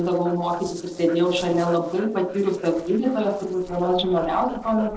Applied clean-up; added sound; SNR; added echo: neural separator model SepFormer DNS4.